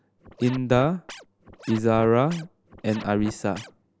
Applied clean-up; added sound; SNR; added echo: none; Scratching (performance technique); 17 dB; none.